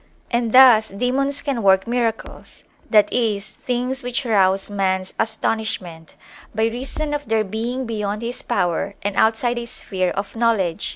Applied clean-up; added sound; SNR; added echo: none; Crackle; 20 dB; none.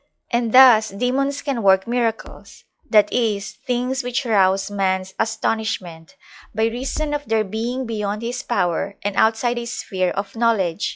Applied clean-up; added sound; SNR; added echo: classical method log-MMSE.